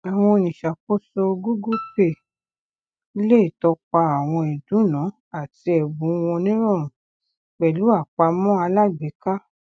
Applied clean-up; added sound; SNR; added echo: neural mask model RNNoise.